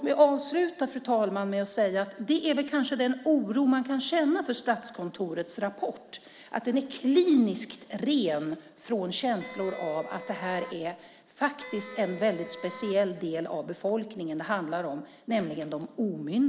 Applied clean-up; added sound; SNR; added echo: none; Wind instrument, woodwind instrument; 15 dB; none.